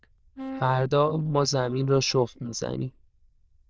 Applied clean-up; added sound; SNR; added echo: neural diffusion model UNIVERSE++.